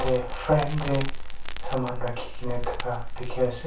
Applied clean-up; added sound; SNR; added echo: none; Crackle; 0 dB; reverberation time 0.3 s.